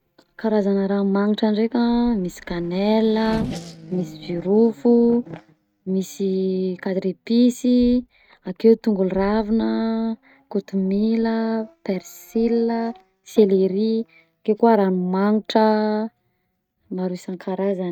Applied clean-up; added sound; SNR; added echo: neural mask model RNNoise.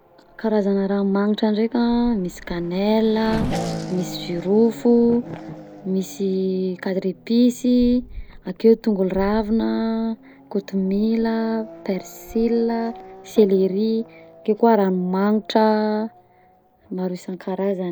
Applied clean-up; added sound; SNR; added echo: none; Race car, auto racing / Accelerating, revving, vroom; 15 dB; none.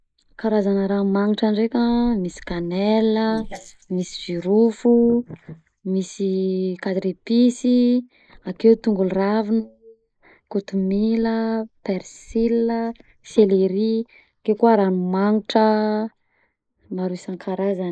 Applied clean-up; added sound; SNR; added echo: neural mask model Resemble Enhance denoiser.